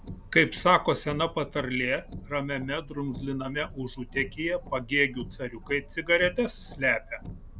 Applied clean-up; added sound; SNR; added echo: none; Car; 15 dB; none.